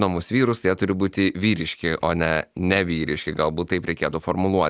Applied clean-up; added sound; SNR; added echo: none; none; none; none.